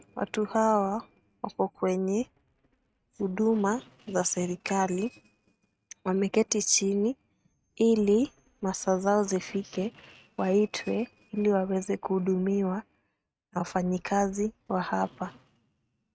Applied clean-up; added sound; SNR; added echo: neural mask model RNNoise.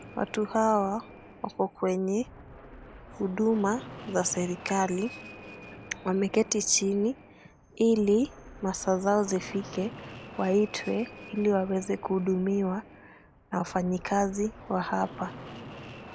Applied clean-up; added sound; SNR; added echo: none; Fixed-wing aircraft, airplane; 16 dB; none.